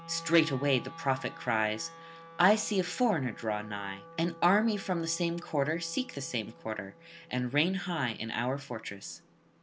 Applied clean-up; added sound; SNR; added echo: none; Wind instrument, woodwind instrument; 19 dB; none.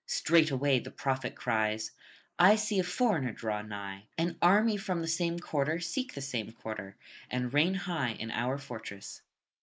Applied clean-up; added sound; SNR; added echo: neural mask model Resemble Enhance denoiser.